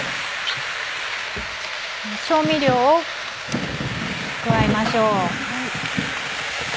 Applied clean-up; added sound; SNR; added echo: none; none; none; none.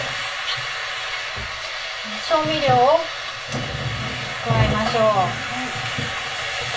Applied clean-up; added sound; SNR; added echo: none; none; none; reverberation time 0.2 s.